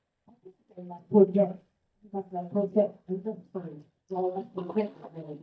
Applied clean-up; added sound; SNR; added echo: neural mask model DeepFilterNet 3.